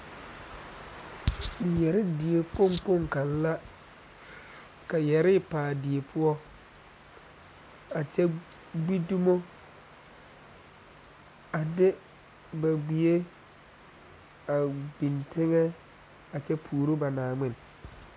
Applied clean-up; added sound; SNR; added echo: none; none; none; none.